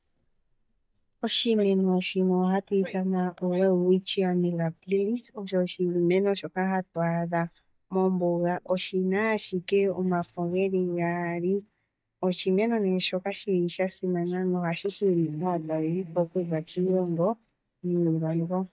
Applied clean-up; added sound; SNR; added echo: neural mask model DeepFilterNet 3.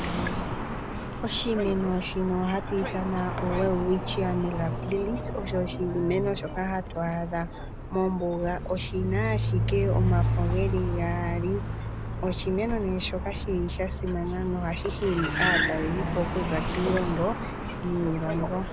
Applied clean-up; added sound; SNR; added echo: none; Car; 1 dB; none.